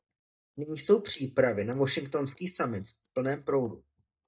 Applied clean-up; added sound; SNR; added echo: neural mask model DeepFilterNet 3.